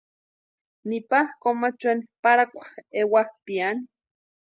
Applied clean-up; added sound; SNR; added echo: none; none; none; none.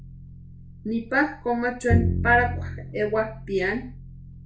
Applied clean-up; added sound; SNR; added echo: none; Bowed string instrument; 3 dB; reverberation time 0.3 s.